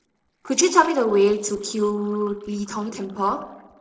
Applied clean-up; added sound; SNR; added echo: neural separator model SepFormer DNS4.